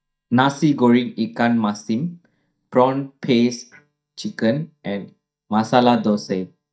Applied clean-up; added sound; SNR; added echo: neural mask model DeepFilterNet 3.